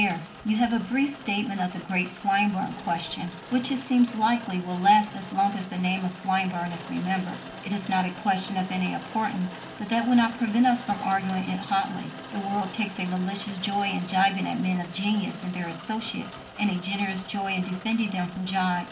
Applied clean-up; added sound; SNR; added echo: none; Rain; 15 dB; reverberation time 0.8 s.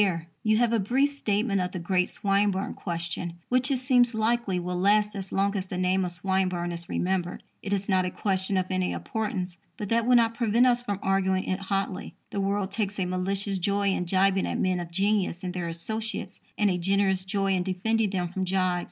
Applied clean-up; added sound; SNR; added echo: none; none; none; none.